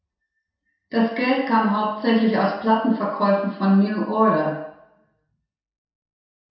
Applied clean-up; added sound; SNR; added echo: none; none; none; reverberation time 0.7 s.